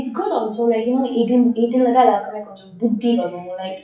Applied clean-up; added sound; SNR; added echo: classical method WPE with log-MMSE.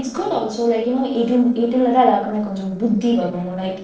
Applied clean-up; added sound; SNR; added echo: neural separator model SepFormer DNS4.